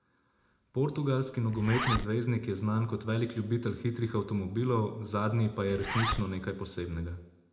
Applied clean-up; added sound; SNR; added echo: none; Zipper (clothing); 9 dB; reverberation time 0.5 s.